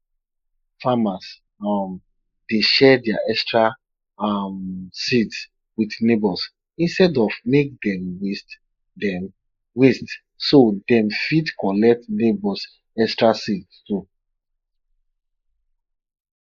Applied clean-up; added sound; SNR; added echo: neural mask model Resemble Enhance denoiser.